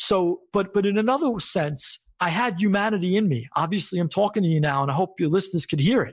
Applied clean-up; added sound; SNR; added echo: none; none; none; none.